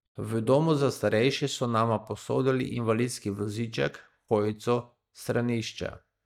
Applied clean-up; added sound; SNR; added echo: neural mask model DeepFilterNet 3.